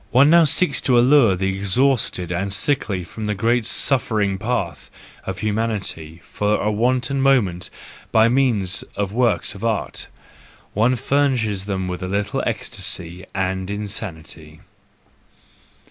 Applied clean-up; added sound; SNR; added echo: none; none; none; none.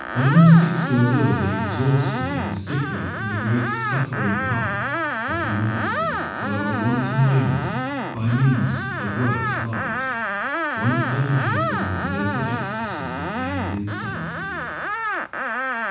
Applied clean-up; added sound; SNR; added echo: none; Screech; 4 dB; reverberation time 1.2 s.